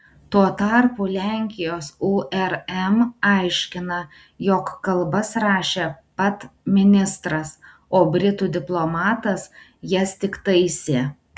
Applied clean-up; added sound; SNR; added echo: none; none; none; none.